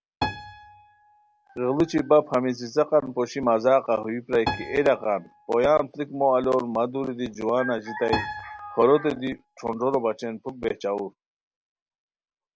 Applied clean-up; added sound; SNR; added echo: none; Piano; 13 dB; none.